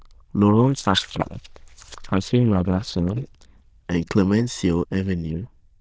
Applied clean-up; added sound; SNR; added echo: neural diffusion model UNIVERSE++.